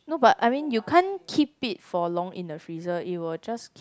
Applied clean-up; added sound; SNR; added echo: none; none; none; none.